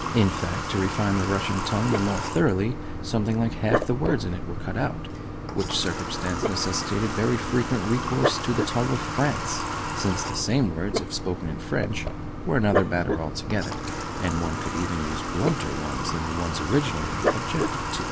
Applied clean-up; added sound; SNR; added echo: none; Dog + Water tap, faucet / Water; 2 dB; none.